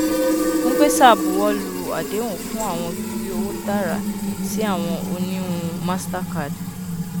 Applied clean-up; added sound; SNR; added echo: none; Fill (with liquid); 0 dB; none.